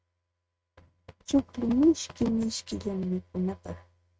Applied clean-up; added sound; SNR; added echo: neural mask model RNNoise.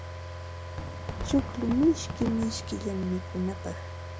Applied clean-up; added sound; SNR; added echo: none; Fireworks + Car; 6 dB; none.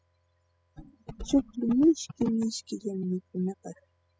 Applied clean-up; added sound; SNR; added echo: classical method spectral subtraction.